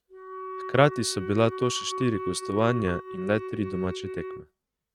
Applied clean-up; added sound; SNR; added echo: neural mask model RNNoise.